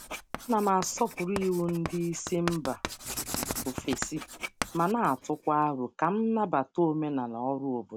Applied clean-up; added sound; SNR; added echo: none; Writing; 10 dB; none.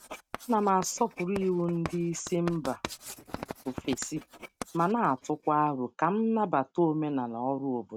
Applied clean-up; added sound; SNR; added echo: neural mask model RNNoise.